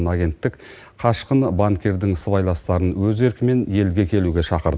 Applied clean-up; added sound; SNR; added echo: none; none; none; none.